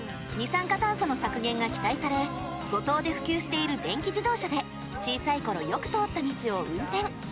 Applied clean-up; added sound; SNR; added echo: none; Bowed string instrument; 15 dB; none.